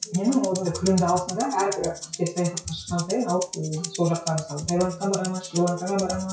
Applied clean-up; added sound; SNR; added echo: classical method WPE with log-MMSE.